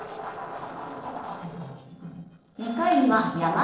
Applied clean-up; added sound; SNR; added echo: neural separator model SepFormer DNS4.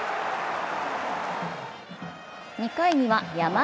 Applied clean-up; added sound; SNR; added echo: none; none; none; none.